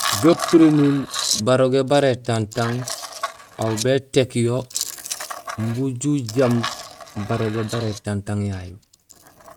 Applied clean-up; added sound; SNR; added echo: neural mask model RNNoise.